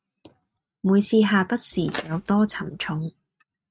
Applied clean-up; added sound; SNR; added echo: neural mask model RNNoise.